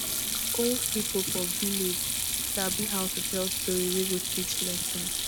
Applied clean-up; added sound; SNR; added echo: none; Sink (filling or washing); -3 dB; none.